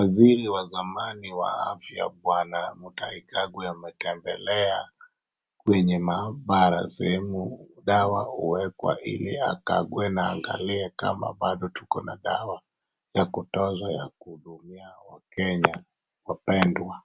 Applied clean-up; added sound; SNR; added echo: none; none; none; none.